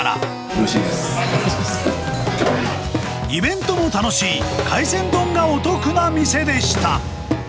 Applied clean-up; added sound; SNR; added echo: none; Plucked string instrument; 7 dB; none.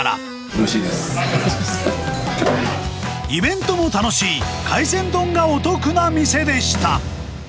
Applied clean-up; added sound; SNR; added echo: none; none; none; none.